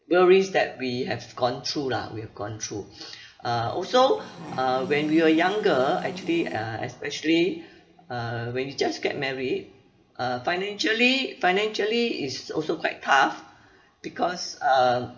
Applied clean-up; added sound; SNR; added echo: none; Buzz; 15 dB; reverberation time 0.5 s.